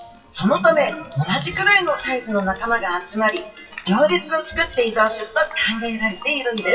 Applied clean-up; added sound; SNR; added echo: classical method WPE with log-MMSE.